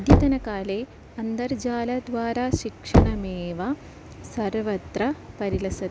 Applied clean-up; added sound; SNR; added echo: none; Knock; 0 dB; none.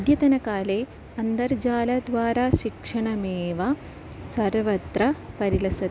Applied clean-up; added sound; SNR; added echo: none; none; none; none.